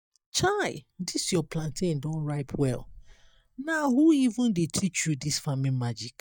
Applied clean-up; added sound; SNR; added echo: neural mask model DeepFilterNet 3.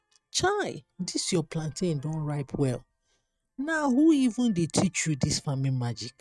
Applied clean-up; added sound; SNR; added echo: neural mask model RNNoise.